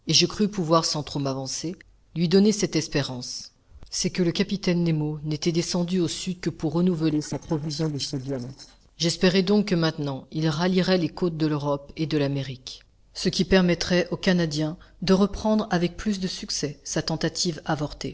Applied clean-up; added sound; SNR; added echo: neural separator model SepFormer DNS4.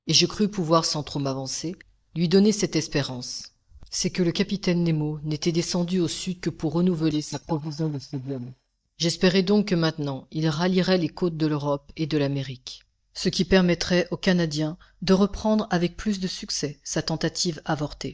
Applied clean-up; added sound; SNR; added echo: neural mask model DeepFilterNet 3.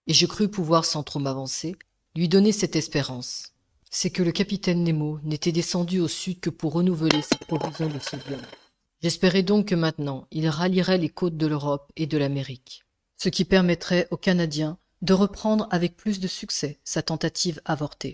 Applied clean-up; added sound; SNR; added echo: neural mask model RNNoise.